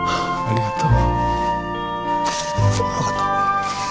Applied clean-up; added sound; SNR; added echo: none; none; none; none.